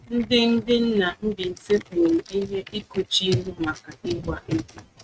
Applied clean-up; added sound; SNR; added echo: neural mask model RNNoise.